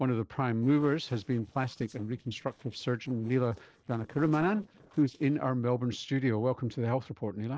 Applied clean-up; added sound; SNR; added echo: neural separator model SepFormer DNS4.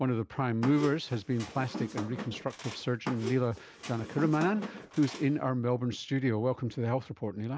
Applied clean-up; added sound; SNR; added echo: none; Squeak; 10 dB; none.